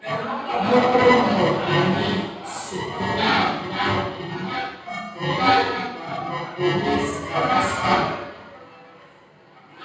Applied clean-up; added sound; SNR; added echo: none; none; none; reverberation time 0.9 s.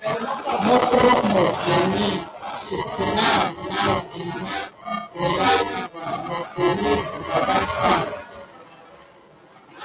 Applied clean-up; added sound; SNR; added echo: none; none; none; none.